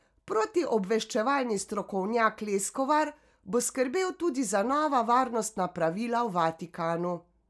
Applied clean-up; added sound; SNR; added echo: none; none; none; none.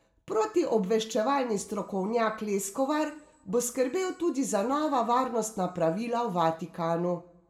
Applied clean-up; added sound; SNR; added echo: none; none; none; reverberation time 0.5 s.